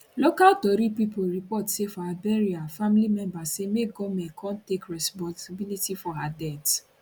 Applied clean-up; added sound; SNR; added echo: none; none; none; none.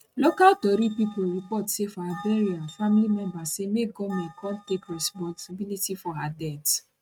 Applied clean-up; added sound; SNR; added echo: neural mask model RNNoise.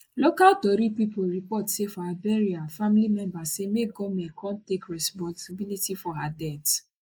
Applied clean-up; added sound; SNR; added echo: neural mask model Resemble Enhance denoiser.